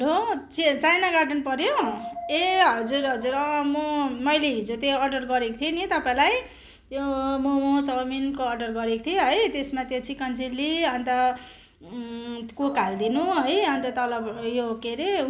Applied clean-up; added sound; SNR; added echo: none; Dog; 14 dB; none.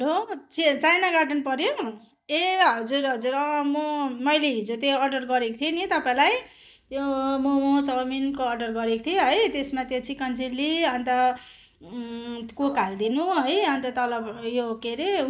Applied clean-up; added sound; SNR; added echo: neural mask model DeepFilterNet 3.